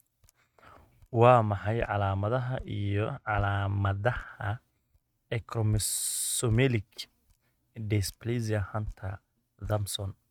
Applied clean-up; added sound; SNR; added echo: neural mask model RNNoise.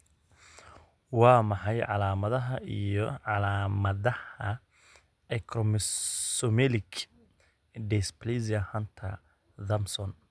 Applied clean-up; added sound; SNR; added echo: none; none; none; none.